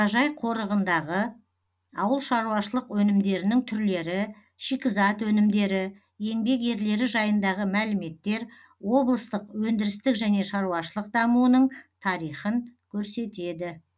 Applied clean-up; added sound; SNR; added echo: none; none; none; none.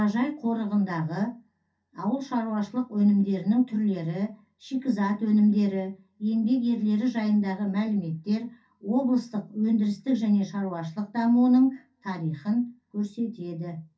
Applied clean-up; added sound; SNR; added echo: none; none; none; reverberation time 0.3 s.